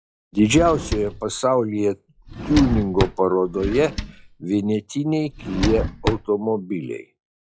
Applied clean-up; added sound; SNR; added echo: classical method log-MMSE.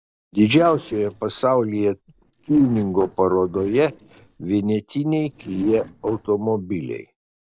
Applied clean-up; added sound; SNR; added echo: neural separator model SepFormer DNS4.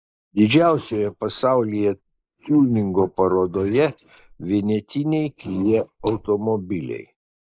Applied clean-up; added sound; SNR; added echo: neural mask model Resemble Enhance denoiser.